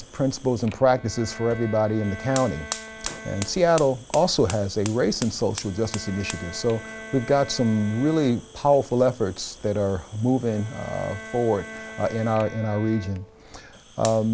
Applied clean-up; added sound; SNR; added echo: none; Bowed string instrument + Fire; 15 dB; none.